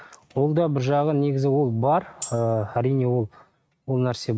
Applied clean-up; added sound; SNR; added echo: neural mask model RNNoise.